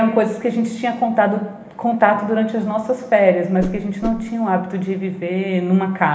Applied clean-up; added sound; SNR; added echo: none; Whoosh, swoosh, swish; 11 dB; reverberation time 1.1 s.